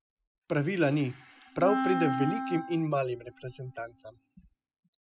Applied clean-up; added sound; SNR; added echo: classical method spectral subtraction.